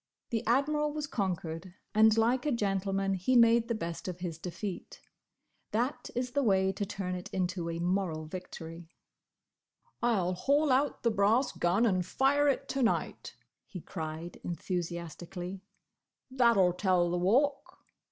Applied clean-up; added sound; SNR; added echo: none; none; none; none.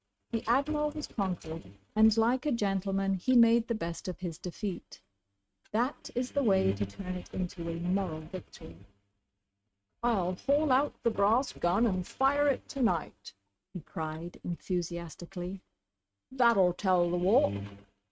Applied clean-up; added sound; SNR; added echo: neural mask model RNNoise.